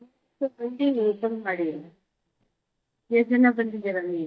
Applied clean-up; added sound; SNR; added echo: neural mask model DeepFilterNet 3.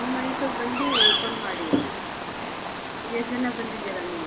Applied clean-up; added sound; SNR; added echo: none; Bird vocalization, bird call, bird song; -4 dB; reverberation time 0.4 s.